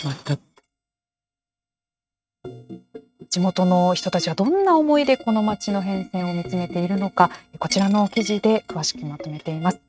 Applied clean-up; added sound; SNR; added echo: neural mask model RNNoise.